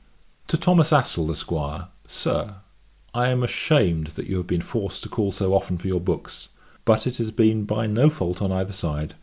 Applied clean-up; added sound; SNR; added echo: none; none; none; none.